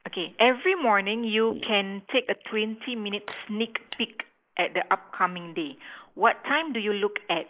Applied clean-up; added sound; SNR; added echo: neural mask model Resemble Enhance denoiser.